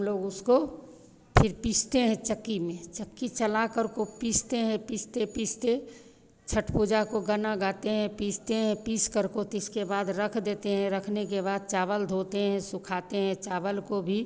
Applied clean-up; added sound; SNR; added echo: none; none; none; none.